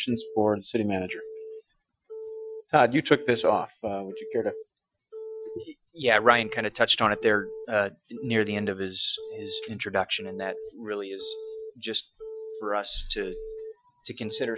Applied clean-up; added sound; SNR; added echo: classical method Wiener filter.